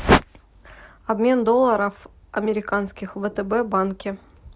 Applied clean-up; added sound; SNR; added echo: none; none; none; none.